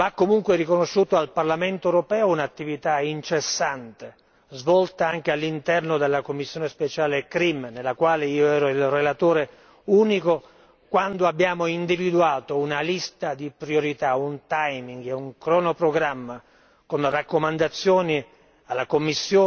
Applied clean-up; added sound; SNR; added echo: none; none; none; none.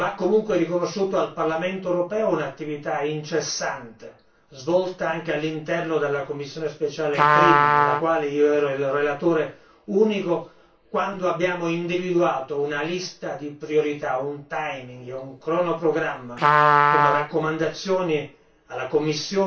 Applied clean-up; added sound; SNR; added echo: none; Trumpet; -2 dB; reverberation time 0.3 s.